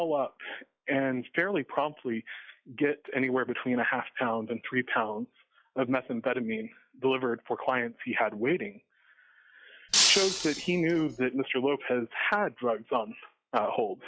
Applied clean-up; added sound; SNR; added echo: classical method log-MMSE.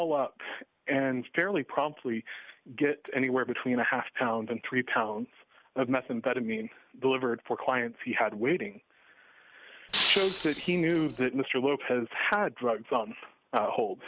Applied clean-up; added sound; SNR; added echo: none; Shatter; -2 dB; none.